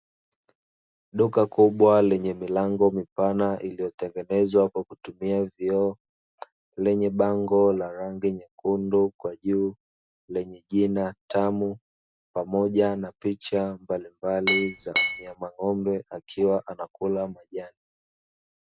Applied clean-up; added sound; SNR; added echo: none; Glass; 0 dB; none.